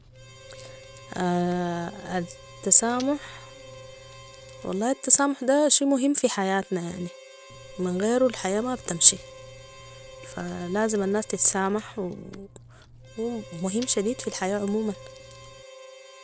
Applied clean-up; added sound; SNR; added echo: none; Chewing, mastication + Harmonica; 19 dB; none.